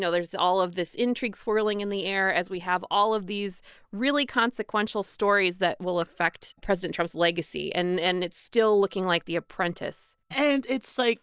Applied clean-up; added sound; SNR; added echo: neural mask model DeepFilterNet 3.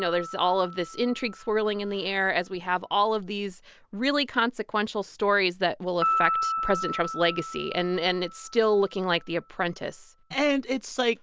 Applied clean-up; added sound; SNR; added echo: none; Piano; 9 dB; none.